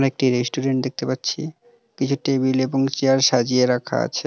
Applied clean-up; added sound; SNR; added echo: none; none; none; none.